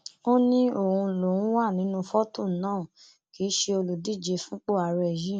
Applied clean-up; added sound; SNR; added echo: none; none; none; none.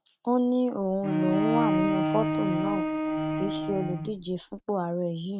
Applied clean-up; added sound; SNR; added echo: neural mask model RNNoise.